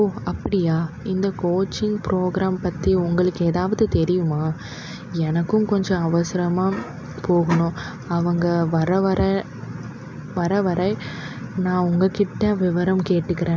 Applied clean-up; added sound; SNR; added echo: none; none; none; none.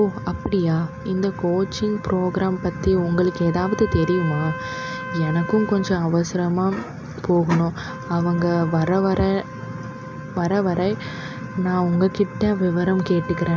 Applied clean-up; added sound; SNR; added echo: none; Trumpet; 15 dB; none.